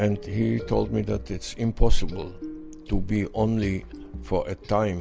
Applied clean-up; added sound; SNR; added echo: none; none; none; none.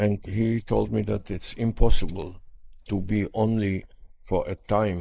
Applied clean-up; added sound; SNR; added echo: neural mask model Resemble Enhance denoiser.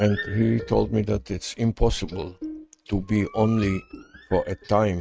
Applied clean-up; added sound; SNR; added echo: neural mask model RNNoise.